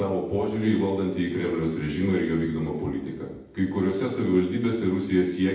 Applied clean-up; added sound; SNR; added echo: none; none; none; reverberation time 0.8 s.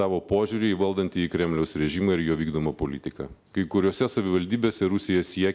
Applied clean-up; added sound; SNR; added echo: none; none; none; none.